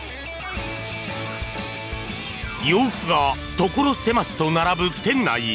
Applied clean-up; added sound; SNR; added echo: none; none; none; none.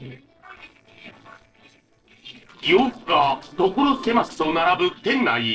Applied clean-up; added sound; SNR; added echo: neural separator model SepFormer DNS4.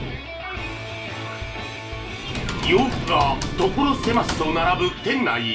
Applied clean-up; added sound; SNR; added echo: none; Computer keyboard; 7 dB; reverberation time 0.3 s.